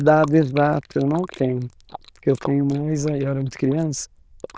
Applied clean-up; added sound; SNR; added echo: neural diffusion model UNIVERSE++.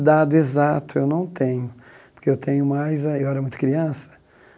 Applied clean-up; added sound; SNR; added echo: none; none; none; none.